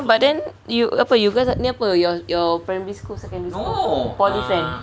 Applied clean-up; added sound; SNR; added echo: none; none; none; none.